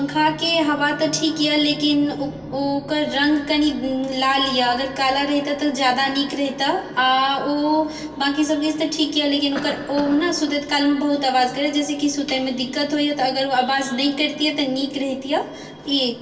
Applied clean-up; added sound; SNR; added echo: none; Cough; 12 dB; reverberation time 0.2 s.